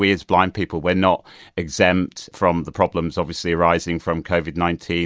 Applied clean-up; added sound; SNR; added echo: none; none; none; none.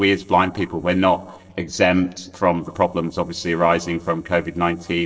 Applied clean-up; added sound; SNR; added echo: neural separator model SepFormer DNS4.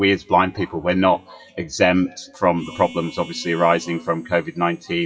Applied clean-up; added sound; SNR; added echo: classical method WPE with log-MMSE.